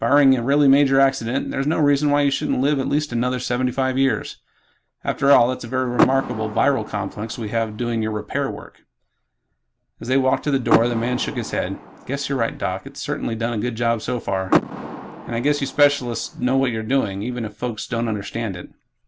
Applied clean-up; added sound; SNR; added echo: none; Door / Car; 7 dB; none.